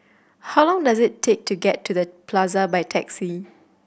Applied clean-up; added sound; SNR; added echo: none; none; none; none.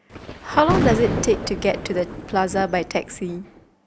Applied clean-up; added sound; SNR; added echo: none; Thunder; 5 dB; none.